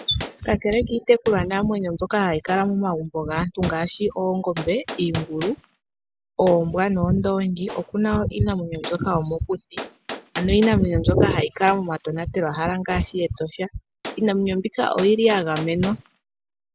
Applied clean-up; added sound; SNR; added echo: none; Gunshot, gunfire; 17 dB; none.